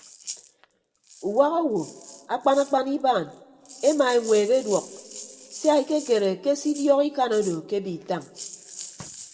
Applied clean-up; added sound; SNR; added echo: none; Rattle (instrument); 18 dB; reverberation time 1.4 s.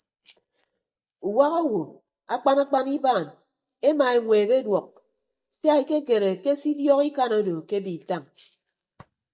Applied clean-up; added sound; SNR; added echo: neural mask model DeepFilterNet 3.